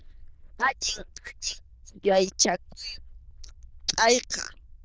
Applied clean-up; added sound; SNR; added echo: neural diffusion model UNIVERSE++.